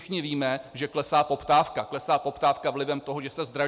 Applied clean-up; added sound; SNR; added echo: none; none; none; none.